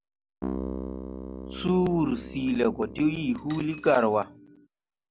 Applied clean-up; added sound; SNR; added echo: none; Keyboard (musical) + Coin (dropping); 10 dB; none.